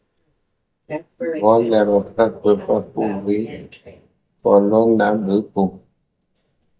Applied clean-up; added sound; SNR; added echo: neural mask model DeepFilterNet 3.